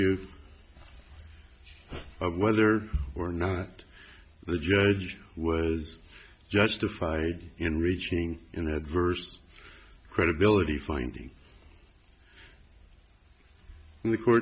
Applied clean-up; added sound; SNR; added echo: none; none; none; none.